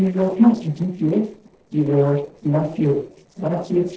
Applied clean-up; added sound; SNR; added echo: neural separator model SepFormer DNS4.